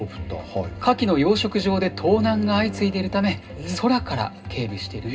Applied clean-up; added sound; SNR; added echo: none; Bowed string instrument; 13 dB; reverberation time 0.2 s.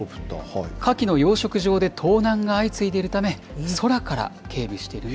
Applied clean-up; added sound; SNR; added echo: none; none; none; none.